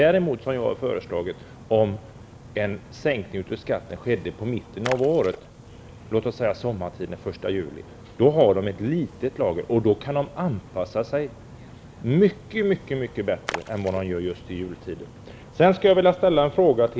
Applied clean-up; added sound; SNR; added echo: none; Splash, splatter; 18 dB; none.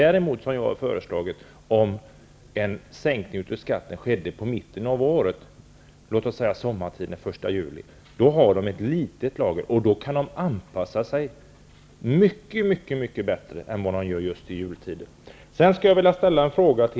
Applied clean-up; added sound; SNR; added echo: none; none; none; none.